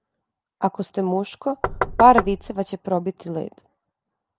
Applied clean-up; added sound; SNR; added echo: none; Knock; 3 dB; none.